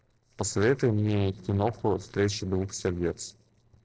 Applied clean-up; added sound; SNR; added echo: neural separator model SepFormer DNS4.